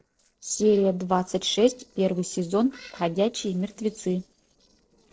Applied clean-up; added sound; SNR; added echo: neural separator model SepFormer DNS4.